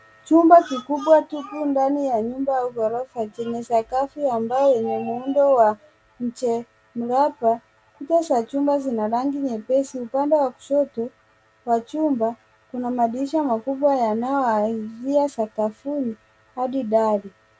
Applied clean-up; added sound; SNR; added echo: none; none; none; none.